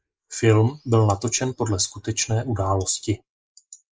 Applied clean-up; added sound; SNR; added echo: neural mask model Resemble Enhance denoiser.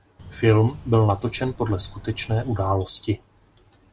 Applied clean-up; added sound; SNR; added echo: none; Bird; 17 dB; none.